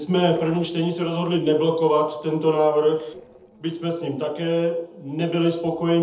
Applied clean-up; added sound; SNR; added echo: neural separator model SepFormer DNS4.